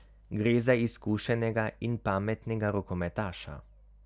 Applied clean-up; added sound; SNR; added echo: none; none; none; none.